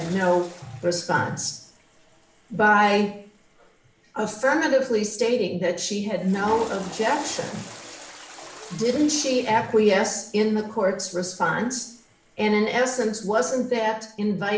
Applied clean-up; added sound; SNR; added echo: none; Toilet flush / Water; 19 dB; reverberation time 0.6 s.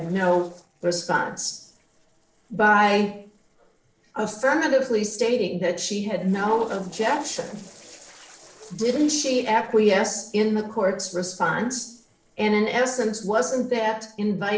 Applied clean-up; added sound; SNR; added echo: neural separator model SepFormer DNS4.